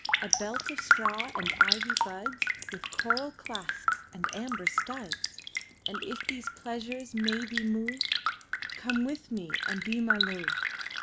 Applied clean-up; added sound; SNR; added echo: none; Raindrop; -5 dB; none.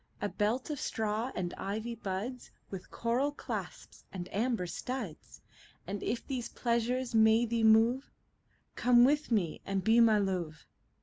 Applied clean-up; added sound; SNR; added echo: none; none; none; none.